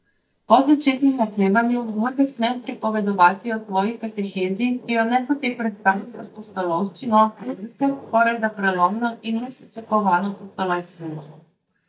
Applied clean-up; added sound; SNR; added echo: neural mask model DeepFilterNet 3.